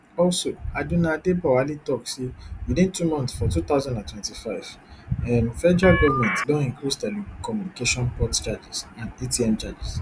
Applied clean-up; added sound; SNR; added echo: none; Telephone; 1 dB; none.